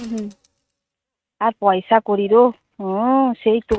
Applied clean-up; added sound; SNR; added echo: neural mask model RNNoise.